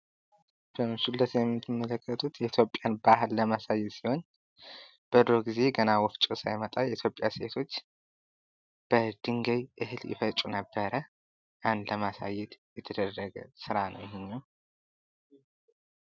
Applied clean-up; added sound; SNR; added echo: none; none; none; none.